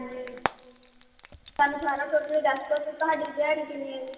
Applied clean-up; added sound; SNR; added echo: none; Frying (food); 13 dB; reverberation time 2.0 s.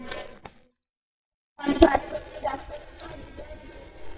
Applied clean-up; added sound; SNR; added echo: neural mask model DeepFilterNet 3.